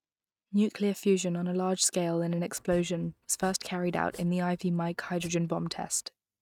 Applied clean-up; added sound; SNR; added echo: neural mask model RNNoise.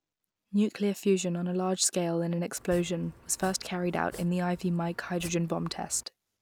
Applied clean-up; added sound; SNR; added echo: none; Domestic sounds, home sounds; 20 dB; none.